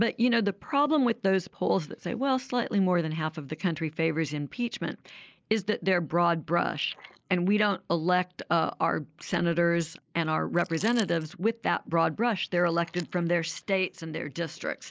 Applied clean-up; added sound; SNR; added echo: neural mask model Resemble Enhance denoiser.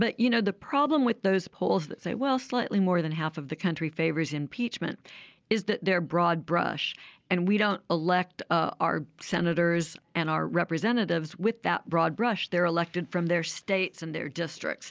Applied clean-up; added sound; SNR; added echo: none; none; none; none.